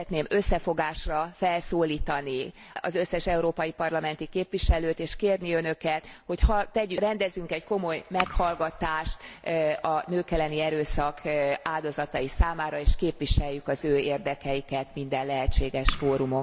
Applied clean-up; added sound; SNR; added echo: none; none; none; none.